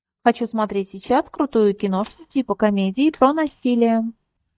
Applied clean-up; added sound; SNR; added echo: neural mask model DeepFilterNet 3.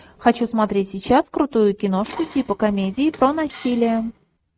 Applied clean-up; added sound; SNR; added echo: neural mask model RNNoise.